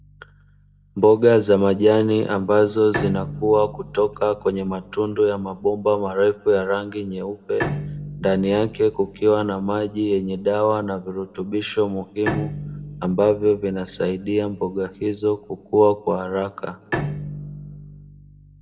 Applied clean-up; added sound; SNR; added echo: none; Bowed string instrument; 13 dB; reverberation time 2.4 s.